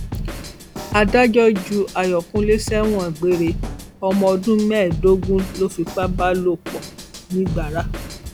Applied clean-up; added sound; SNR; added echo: none; Drum kit; 9 dB; none.